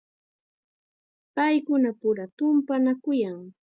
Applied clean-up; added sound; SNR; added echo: none; none; none; none.